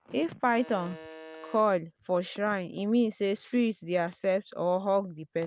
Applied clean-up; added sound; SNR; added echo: none; Alarm; 17 dB; none.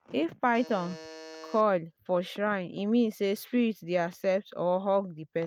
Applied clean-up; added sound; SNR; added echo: neural mask model RNNoise.